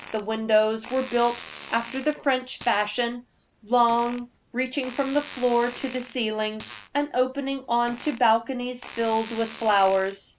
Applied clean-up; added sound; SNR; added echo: none; Fart; 18 dB; none.